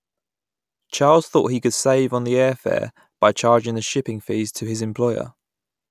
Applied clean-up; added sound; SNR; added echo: none; none; none; none.